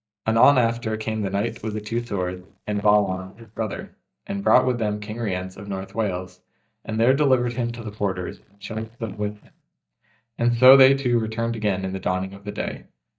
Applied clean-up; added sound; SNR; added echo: neural mask model DeepFilterNet 3.